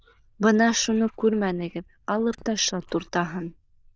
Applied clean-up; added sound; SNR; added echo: neural diffusion model UNIVERSE++.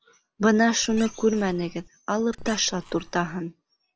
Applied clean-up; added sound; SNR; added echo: none; Squeak; 16 dB; none.